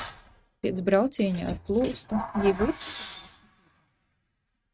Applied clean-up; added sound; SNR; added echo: neural mask model RNNoise.